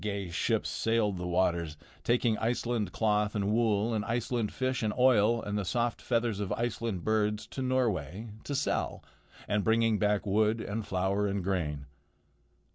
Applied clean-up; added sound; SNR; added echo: none; none; none; none.